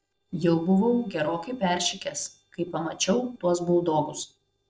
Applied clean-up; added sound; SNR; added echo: neural separator model SepFormer DNS4.